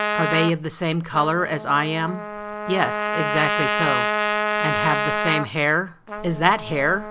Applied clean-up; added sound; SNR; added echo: none; Trumpet; 2 dB; none.